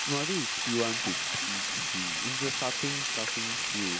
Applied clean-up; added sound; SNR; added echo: none; Sink (filling or washing); -4 dB; none.